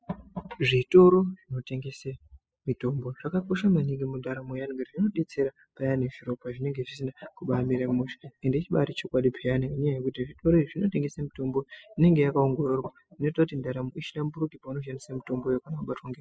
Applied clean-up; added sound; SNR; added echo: classical method spectral subtraction.